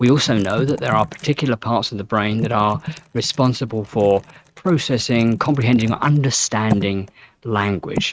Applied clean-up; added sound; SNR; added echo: neural mask model RNNoise.